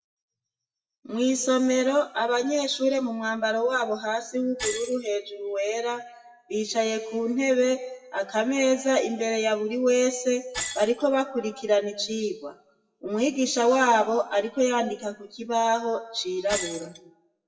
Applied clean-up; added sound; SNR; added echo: classical method WPE with log-MMSE.